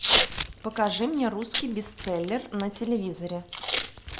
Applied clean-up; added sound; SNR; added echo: none; Packing tape, duct tape / Tearing + Keys jangling; 2 dB; none.